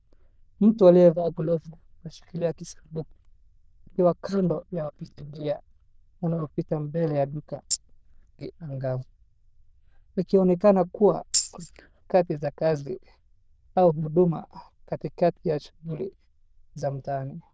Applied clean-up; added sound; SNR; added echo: neural diffusion model UNIVERSE++.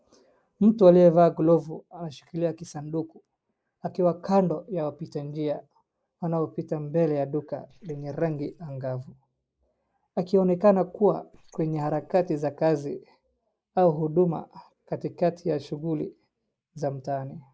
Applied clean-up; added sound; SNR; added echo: neural mask model Resemble Enhance denoiser.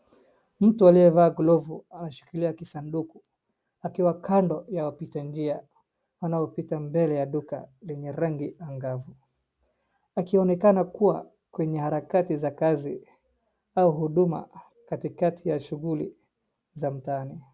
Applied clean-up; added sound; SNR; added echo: none; none; none; none.